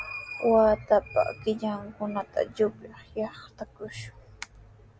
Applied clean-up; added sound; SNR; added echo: none; none; none; none.